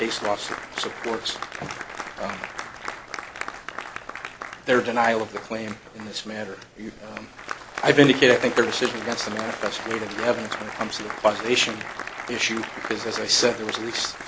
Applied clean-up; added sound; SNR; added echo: none; Applause; 9 dB; none.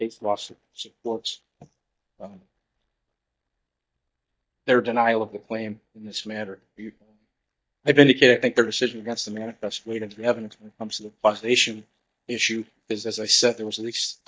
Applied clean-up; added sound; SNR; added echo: neural mask model DeepFilterNet 3.